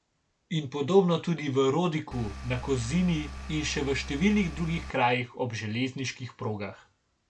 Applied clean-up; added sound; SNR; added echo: none; Engine; 10 dB; none.